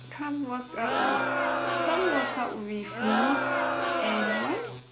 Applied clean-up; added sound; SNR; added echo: none; Crowd; -4 dB; reverberation time 0.4 s.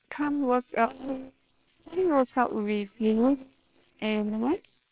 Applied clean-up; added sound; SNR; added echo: neural separator model SepFormer WHAMR!.